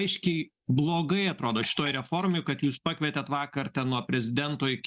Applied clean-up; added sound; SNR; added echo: neural mask model DeepFilterNet 3.